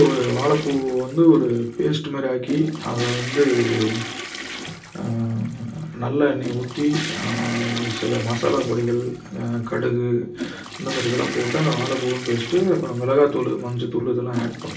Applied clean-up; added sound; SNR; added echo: none; Toilet flush / Water; 11 dB; reverberation time 0.2 s.